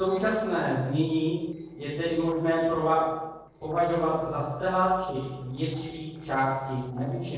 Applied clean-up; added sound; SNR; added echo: neural separator model SepFormer DNS4.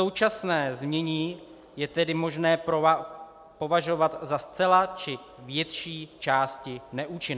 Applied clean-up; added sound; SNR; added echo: none; none; none; none.